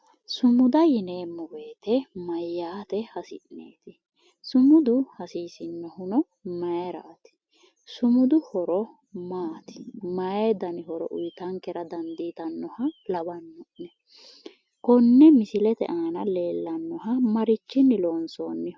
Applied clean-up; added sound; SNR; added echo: none; none; none; none.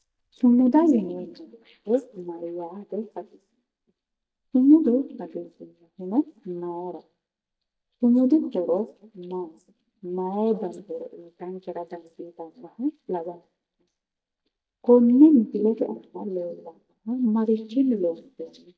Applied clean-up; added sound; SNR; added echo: neural mask model DeepFilterNet 3.